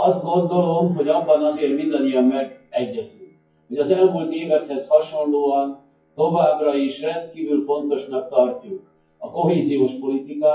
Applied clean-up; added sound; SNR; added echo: classical method WPE with log-MMSE.